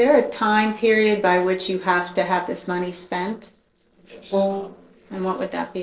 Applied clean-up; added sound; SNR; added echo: neural separator model SepFormer DNS4.